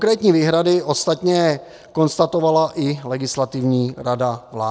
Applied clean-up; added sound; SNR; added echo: none; none; none; none.